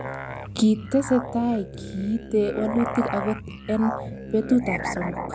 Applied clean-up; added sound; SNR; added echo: none; Musical instrument; 8 dB; none.